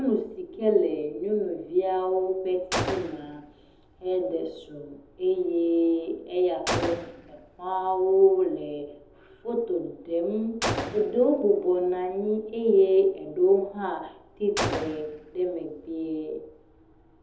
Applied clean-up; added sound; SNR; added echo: none; Gunshot, gunfire; 12 dB; reverberation time 0.8 s.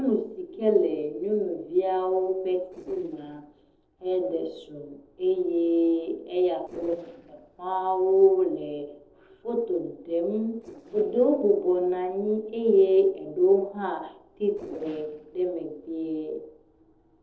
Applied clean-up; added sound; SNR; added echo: neural separator model SepFormer DNS4.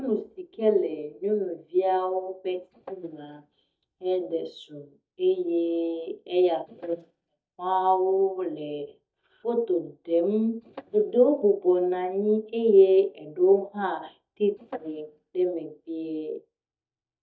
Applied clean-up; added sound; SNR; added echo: neural mask model DeepFilterNet 3.